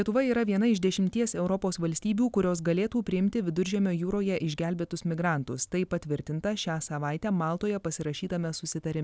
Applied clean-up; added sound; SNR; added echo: none; none; none; none.